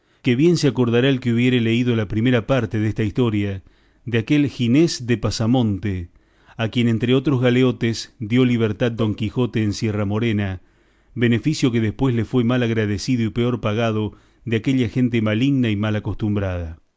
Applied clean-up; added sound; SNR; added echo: neural mask model Resemble Enhance denoiser.